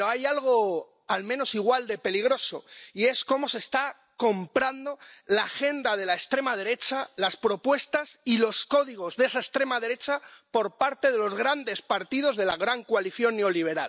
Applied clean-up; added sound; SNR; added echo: none; none; none; none.